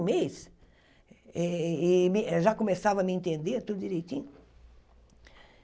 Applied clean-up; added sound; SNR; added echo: none; none; none; none.